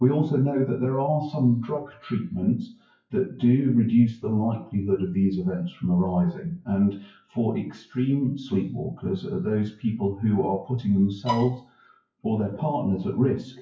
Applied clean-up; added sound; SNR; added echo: classical method WPE with log-MMSE.